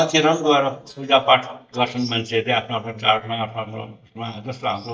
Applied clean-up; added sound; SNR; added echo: neural mask model DeepFilterNet 3.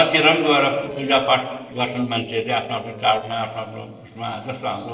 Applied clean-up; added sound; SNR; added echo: neural separator model SepFormer DNS4.